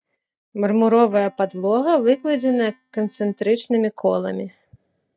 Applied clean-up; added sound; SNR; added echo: neural mask model DeepFilterNet 3.